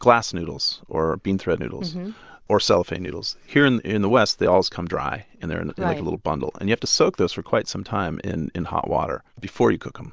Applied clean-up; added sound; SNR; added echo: none; none; none; none.